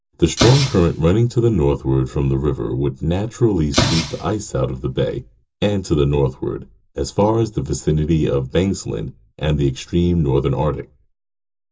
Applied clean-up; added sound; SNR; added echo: none; Explosion; 6 dB; reverberation time 0.2 s.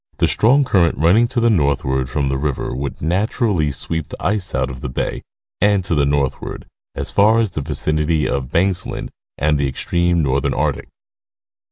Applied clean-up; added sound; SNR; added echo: none; none; none; none.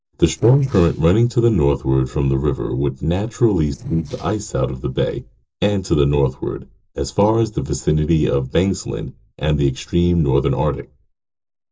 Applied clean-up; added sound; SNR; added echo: neural separator model SepFormer DNS4.